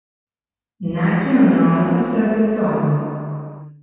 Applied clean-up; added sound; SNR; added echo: none; none; none; reverberation time 2.1 s.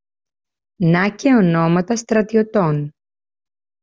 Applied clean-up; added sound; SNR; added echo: none; none; none; none.